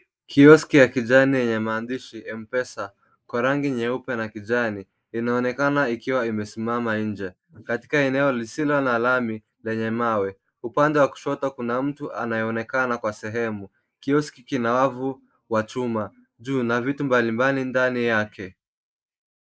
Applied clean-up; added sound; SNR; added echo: neural mask model Resemble Enhance denoiser.